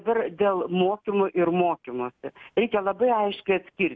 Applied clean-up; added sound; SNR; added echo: none; none; none; none.